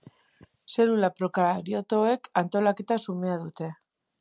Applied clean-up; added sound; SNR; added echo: none; none; none; none.